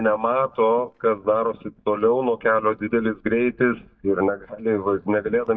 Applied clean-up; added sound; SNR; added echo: neural mask model DeepFilterNet 3.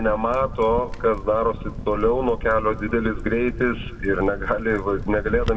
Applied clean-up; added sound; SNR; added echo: none; Crackle; 8 dB; reverberation time 1.4 s.